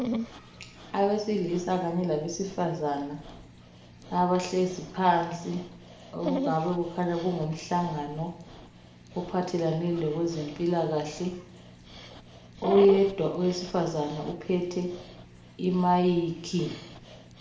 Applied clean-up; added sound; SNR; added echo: none; Dog; 12 dB; reverberation time 0.7 s.